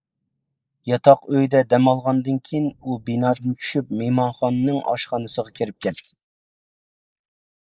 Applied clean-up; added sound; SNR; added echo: neural mask model Resemble Enhance denoiser.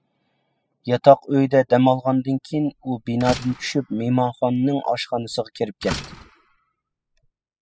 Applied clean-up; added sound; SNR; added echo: classical method spectral subtraction.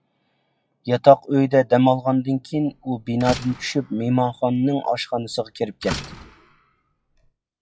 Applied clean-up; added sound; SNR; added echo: classical method log-MMSE.